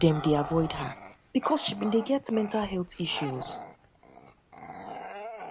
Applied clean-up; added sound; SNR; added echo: none; Bark / Growling; 13 dB; none.